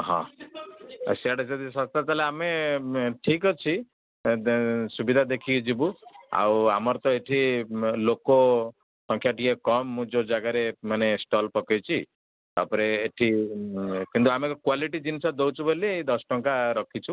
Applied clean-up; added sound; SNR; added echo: none; none; none; none.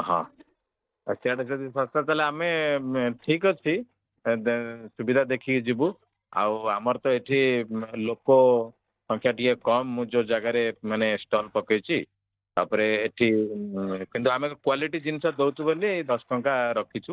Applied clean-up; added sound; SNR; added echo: neural mask model DeepFilterNet 3.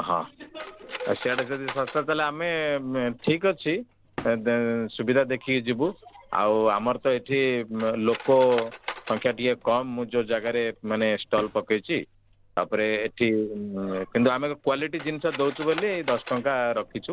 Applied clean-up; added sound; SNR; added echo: none; Cutlery, silverware; 17 dB; none.